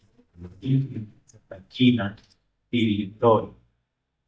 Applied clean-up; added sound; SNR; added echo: neural mask model DeepFilterNet 3.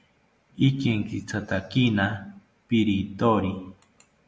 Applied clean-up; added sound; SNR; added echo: none; none; none; none.